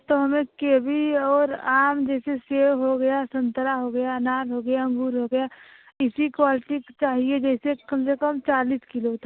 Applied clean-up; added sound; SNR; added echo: none; none; none; none.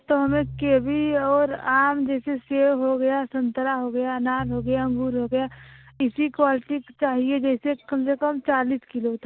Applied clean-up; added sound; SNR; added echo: none; Piano; 19 dB; none.